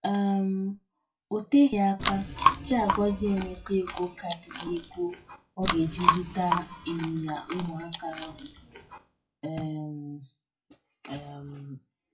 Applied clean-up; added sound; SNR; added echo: classical method WPE with log-MMSE.